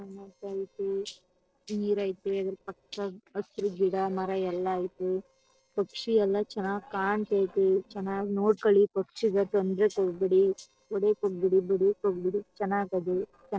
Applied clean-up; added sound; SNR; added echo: neural separator model SepFormer DNS4.